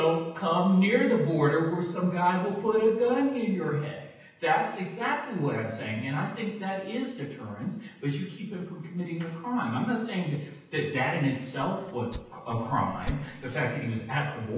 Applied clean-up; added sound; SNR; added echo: none; Rattle (instrument); 11 dB; reverberation time 0.9 s.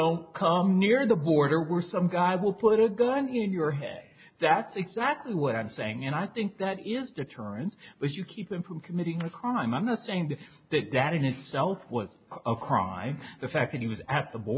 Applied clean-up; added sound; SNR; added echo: none; none; none; none.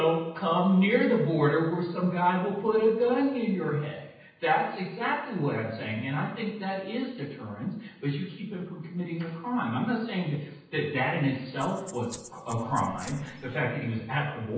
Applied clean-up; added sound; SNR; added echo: neural separator model SepFormer DNS4.